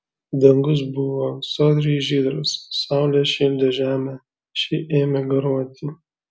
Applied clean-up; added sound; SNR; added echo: none; none; none; none.